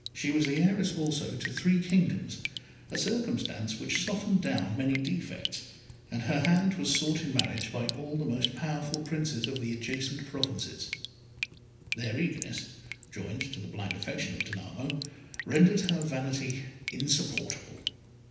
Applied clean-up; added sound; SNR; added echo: none; Drip; 10 dB; reverberation time 0.9 s.